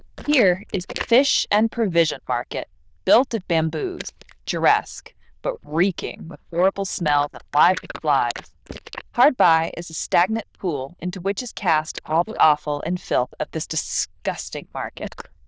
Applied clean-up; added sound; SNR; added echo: neural diffusion model UNIVERSE++.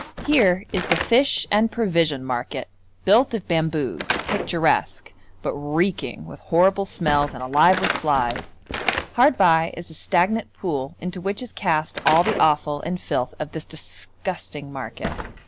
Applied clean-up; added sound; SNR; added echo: none; Slam / Wood; 10 dB; none.